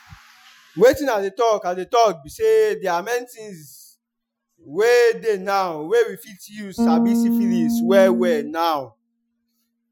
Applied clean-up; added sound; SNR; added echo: classical method Wiener filter.